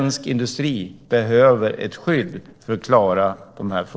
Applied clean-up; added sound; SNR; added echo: neural separator model SepFormer DNS4.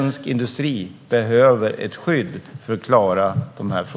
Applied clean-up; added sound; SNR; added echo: none; none; none; none.